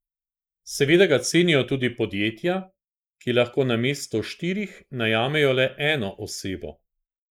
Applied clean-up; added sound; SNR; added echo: neural mask model Resemble Enhance denoiser.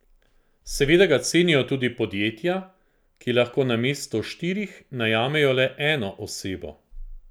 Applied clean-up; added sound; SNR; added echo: none; none; none; none.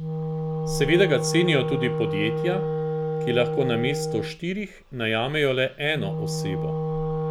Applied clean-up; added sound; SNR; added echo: none; Wind instrument, woodwind instrument; 2 dB; none.